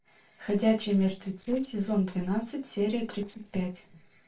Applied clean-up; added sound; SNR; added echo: neural separator model SepFormer DNS4.